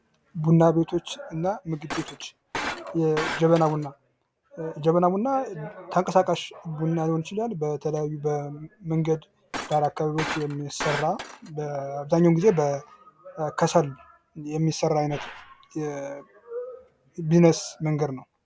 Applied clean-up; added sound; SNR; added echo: none; Shatter; 9 dB; none.